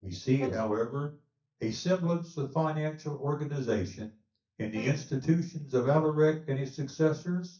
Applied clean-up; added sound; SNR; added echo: neural mask model DeepFilterNet 3.